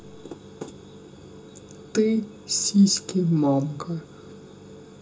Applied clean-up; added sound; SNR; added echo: none; none; none; reverberation time 0.2 s.